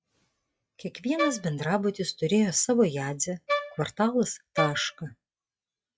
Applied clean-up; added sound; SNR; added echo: classical method log-MMSE.